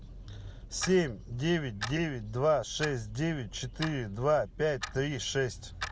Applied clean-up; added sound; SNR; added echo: none; Clock; 14 dB; none.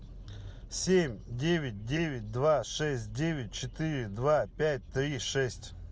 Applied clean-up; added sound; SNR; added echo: none; none; none; none.